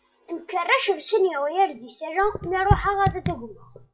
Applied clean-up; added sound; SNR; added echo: classical method WPE with log-MMSE.